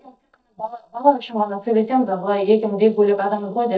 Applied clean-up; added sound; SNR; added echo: neural mask model DeepFilterNet 3.